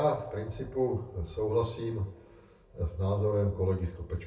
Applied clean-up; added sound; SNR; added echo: none; none; none; reverberation time 0.3 s.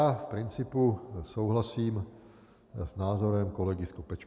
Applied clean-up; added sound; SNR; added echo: none; none; none; none.